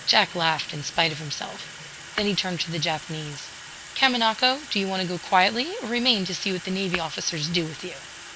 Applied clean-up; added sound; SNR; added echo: none; Sink (filling or washing) / Water tap, faucet + Tap / Hammer; 13 dB; none.